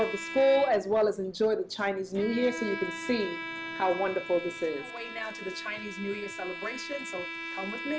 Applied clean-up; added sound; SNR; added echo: none; Bowed string instrument; 9 dB; none.